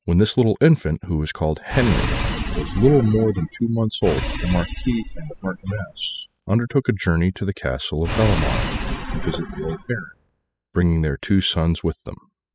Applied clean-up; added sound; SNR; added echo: classical method spectral subtraction.